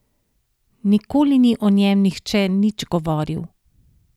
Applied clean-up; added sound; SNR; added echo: none; none; none; none.